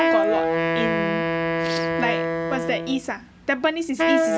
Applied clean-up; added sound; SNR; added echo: none; Wind instrument, woodwind instrument; -4 dB; none.